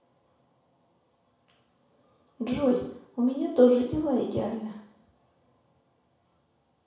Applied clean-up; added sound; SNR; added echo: none; none; none; reverberation time 0.7 s.